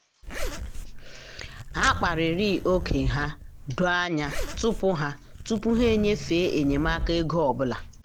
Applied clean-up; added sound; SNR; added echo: none; Zipper (clothing); 7 dB; none.